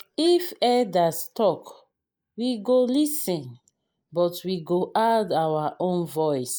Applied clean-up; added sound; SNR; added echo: neural mask model Resemble Enhance denoiser.